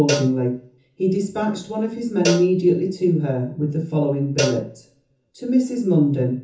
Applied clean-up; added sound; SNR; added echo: none; Cowbell; 11 dB; reverberation time 0.6 s.